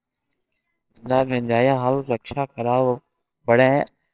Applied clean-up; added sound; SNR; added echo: neural separator model SepFormer WHAMR!.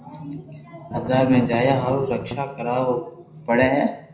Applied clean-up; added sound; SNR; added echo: none; Strum; 8 dB; reverberation time 0.5 s.